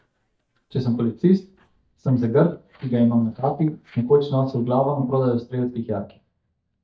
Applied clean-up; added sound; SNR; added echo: neural mask model DeepFilterNet 3.